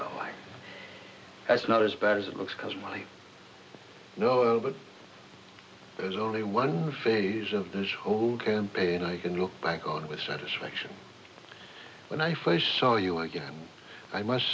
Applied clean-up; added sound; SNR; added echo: none; none; none; none.